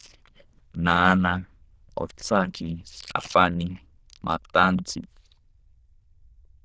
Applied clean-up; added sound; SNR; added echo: neural diffusion model UNIVERSE++.